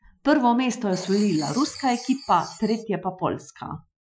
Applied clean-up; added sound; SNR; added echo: classical method Wiener filter.